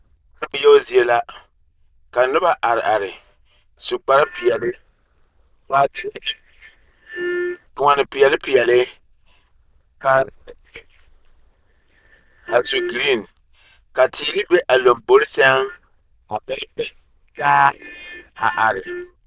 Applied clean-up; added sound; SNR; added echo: neural diffusion model UNIVERSE++.